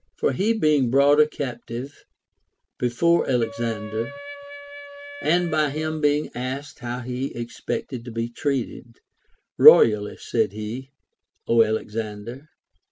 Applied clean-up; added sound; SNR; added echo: none; Wind instrument, woodwind instrument; 15 dB; none.